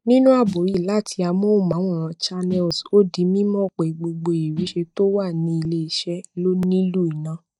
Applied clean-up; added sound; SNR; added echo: neural mask model DeepFilterNet 3.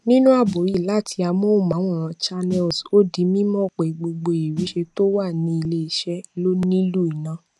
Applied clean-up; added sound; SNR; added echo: none; Snare drum; 18 dB; none.